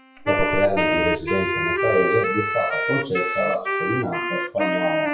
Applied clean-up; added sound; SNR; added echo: classical method WPE with log-MMSE.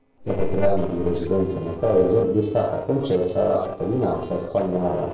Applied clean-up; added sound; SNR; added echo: neural separator model SepFormer DNS4.